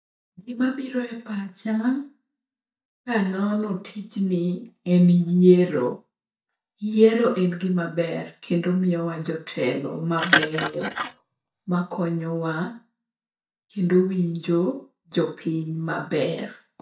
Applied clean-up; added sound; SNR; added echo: neural mask model DeepFilterNet 3.